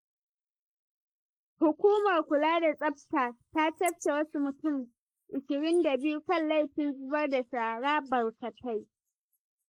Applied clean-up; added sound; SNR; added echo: neural mask model Resemble Enhance denoiser.